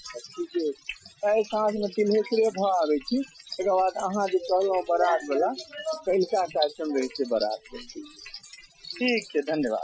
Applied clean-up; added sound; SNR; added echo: classical method Wiener filter.